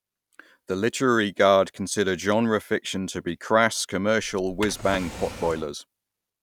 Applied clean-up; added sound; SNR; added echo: none; Drawer open or close; 13 dB; none.